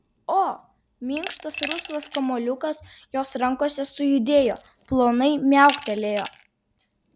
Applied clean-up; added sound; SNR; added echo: none; Glass; 15 dB; none.